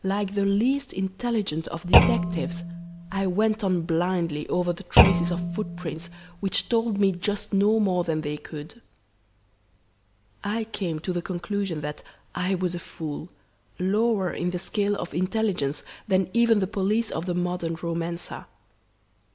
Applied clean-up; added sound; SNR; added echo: none; Thump, thud; -1 dB; none.